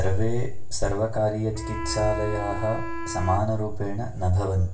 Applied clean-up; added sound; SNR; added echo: none; Wind instrument, woodwind instrument; 12 dB; reverberation time 0.2 s.